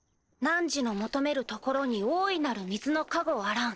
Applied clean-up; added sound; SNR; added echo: neural separator model SepFormer DNS4.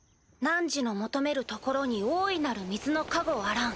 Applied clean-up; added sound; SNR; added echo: none; none; none; none.